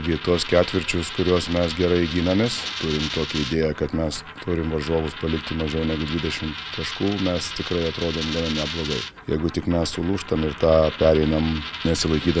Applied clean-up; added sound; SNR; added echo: none; Coin (dropping); 11 dB; none.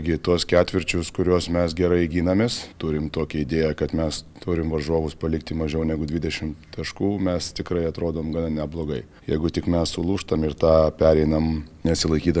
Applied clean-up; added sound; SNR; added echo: none; none; none; none.